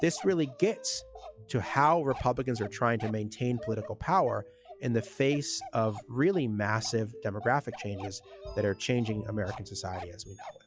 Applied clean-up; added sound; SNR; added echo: classical method log-MMSE.